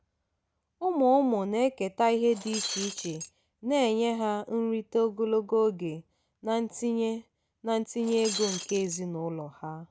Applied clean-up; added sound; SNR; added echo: none; Shatter; 8 dB; none.